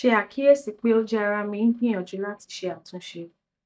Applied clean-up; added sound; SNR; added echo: neural mask model DeepFilterNet 3.